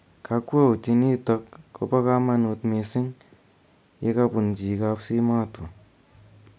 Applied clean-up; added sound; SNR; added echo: none; none; none; none.